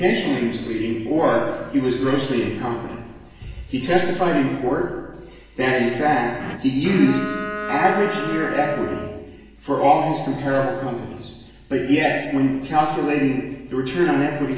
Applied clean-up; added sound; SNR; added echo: none; Bowed string instrument; 9 dB; reverberation time 1.1 s.